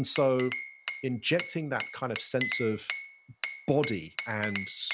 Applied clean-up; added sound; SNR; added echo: none; Glass; 7 dB; none.